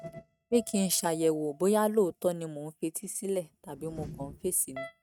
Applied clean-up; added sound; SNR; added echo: neural mask model RNNoise.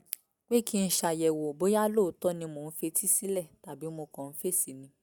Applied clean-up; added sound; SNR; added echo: none; none; none; none.